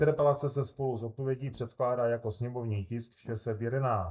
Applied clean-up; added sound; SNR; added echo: neural mask model DeepFilterNet 3.